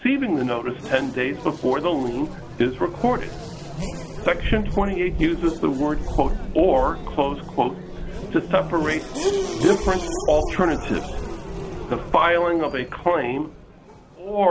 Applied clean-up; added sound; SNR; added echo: none; Race car, auto racing / Accelerating, revving, vroom; 6 dB; none.